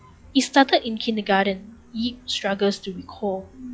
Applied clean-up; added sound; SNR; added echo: classical method log-MMSE.